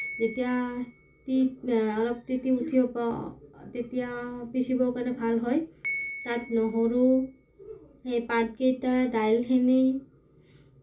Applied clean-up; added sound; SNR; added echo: none; Piano; 17 dB; reverberation time 0.2 s.